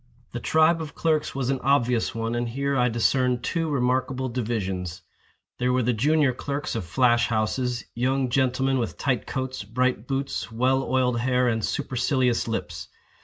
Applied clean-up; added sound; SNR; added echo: none; none; none; none.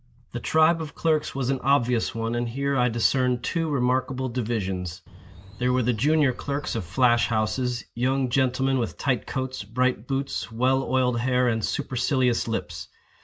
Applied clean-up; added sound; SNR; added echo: none; Bird; 18 dB; none.